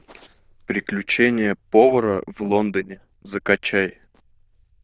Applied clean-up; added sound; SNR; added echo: neural diffusion model UNIVERSE++.